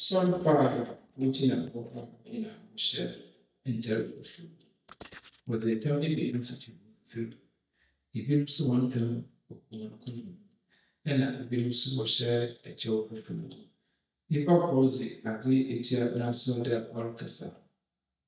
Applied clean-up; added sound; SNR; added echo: neural mask model DeepFilterNet 3.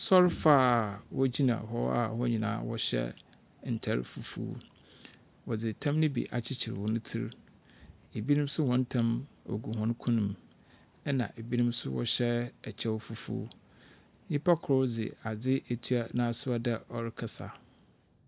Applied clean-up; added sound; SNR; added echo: none; none; none; none.